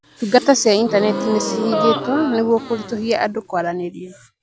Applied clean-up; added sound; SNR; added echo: none; Gasp; 7 dB; none.